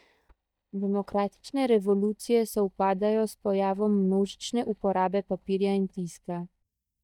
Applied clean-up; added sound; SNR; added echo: neural mask model DeepFilterNet 3.